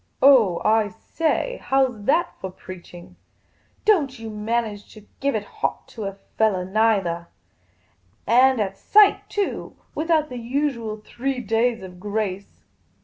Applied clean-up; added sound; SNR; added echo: none; none; none; none.